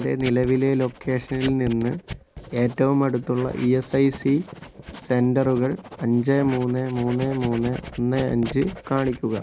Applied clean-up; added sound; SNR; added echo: none; Writing; 16 dB; none.